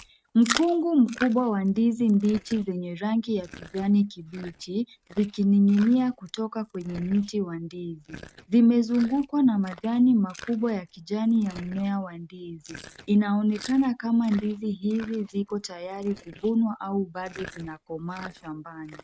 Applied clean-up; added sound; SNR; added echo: neural mask model RNNoise.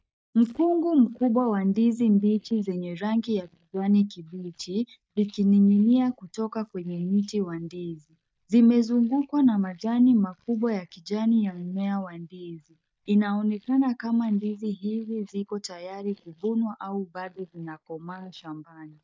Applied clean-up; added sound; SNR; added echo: neural mask model DeepFilterNet 3.